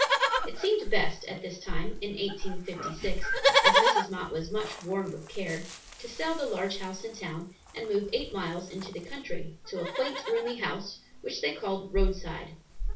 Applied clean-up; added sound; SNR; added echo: none; Livestock, farm animals, working animals; 2 dB; reverberation time 0.3 s.